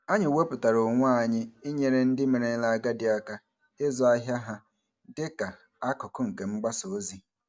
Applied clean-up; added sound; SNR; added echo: none; none; none; none.